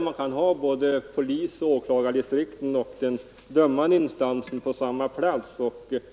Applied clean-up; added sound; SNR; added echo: none; none; none; none.